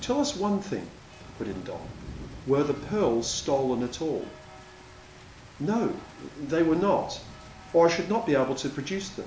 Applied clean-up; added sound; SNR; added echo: none; Rain; 16 dB; none.